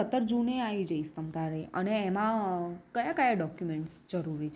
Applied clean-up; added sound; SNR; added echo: none; none; none; none.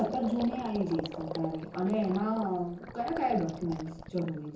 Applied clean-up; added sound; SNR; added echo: none; Gurgling; 10 dB; reverberation time 0.6 s.